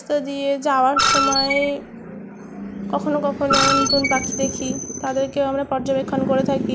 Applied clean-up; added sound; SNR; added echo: none; Screech; -1 dB; none.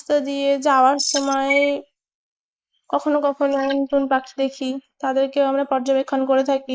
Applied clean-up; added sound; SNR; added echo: neural mask model Resemble Enhance denoiser.